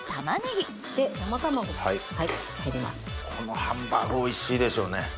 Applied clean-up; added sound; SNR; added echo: none; none; none; none.